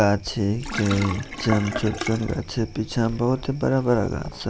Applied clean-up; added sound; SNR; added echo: none; Sink (filling or washing); 10 dB; none.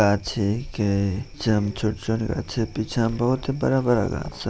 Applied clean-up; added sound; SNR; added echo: none; none; none; none.